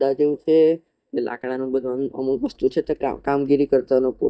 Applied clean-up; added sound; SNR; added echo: neural mask model DeepFilterNet 3.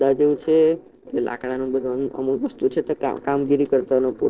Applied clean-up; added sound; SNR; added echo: neural separator model SepFormer DNS4.